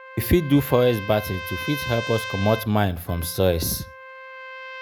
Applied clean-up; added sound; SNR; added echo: none; Trumpet; 12 dB; none.